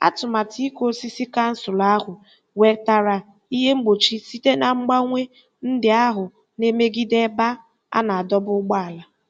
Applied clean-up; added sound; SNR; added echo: none; none; none; none.